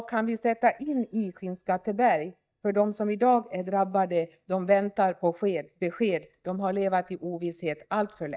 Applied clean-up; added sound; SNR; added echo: neural mask model DeepFilterNet 3.